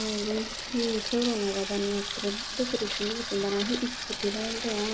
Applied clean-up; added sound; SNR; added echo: none; Sink (filling or washing) / Water tap, faucet; 4 dB; none.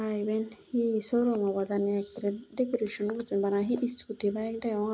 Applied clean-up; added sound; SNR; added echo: none; none; none; none.